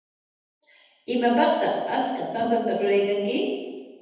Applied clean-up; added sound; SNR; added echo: none; none; none; reverberation time 1.1 s.